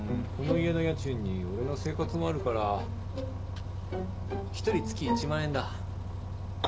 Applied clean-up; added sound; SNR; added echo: none; Bus; 4 dB; none.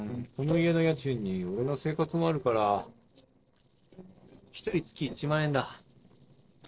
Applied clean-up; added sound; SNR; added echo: neural separator model SepFormer DNS4.